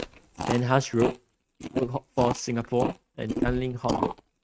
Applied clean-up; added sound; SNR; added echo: neural mask model RNNoise.